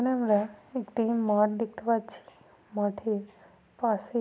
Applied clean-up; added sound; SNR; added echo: none; none; none; none.